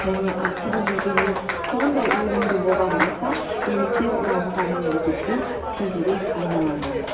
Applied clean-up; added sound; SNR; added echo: none; Applause; 0 dB; reverberation time 0.9 s.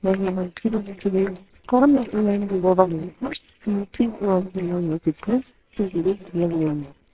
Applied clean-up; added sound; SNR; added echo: neural separator model SepFormer WHAMR!.